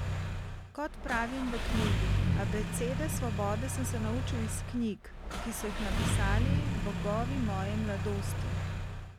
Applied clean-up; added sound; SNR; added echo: none; Engine starting; -5 dB; none.